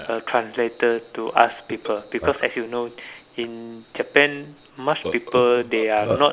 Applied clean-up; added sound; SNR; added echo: none; Burping, eructation; 12 dB; none.